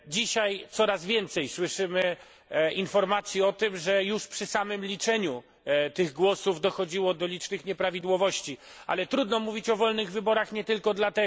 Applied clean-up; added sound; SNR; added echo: none; none; none; none.